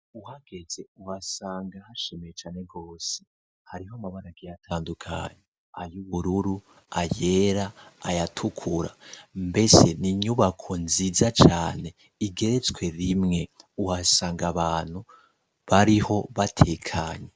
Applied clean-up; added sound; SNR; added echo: none; none; none; none.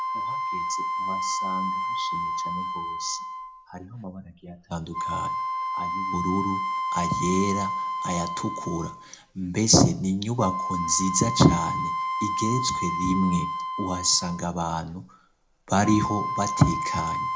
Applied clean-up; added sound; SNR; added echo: none; Wind instrument, woodwind instrument; 3 dB; reverberation time 0.2 s.